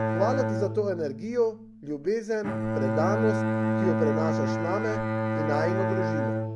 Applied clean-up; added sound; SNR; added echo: none; Bowed string instrument; -2 dB; none.